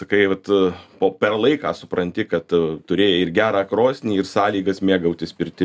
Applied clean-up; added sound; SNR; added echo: none; none; none; none.